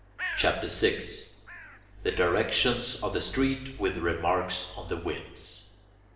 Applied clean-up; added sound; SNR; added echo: none; Bird; 16 dB; reverberation time 0.8 s.